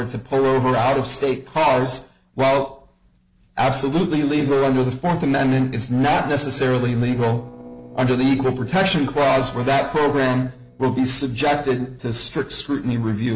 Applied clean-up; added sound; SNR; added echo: neural separator model SepFormer DNS4.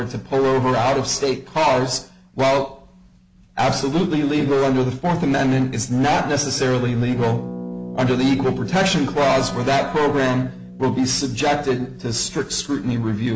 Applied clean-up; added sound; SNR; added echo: none; Trumpet + Harp; 16 dB; none.